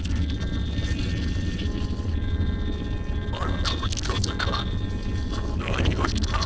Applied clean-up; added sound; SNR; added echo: neural separator model SepFormer DNS4.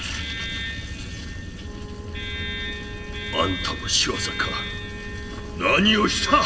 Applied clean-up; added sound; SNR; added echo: none; Bowed string instrument; 17 dB; reverberation time 1.6 s.